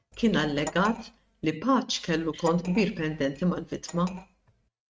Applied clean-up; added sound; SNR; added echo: neural mask model RNNoise.